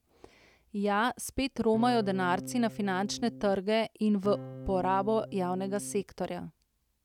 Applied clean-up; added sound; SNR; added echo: none; Electric guitar / Strum; 12 dB; none.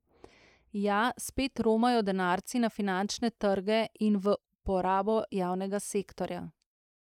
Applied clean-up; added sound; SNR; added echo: neural mask model Resemble Enhance denoiser.